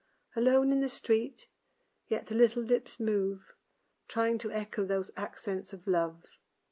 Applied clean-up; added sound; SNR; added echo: none; none; none; none.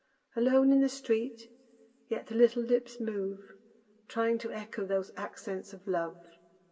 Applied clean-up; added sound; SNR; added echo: none; none; none; reverberation time 1.8 s.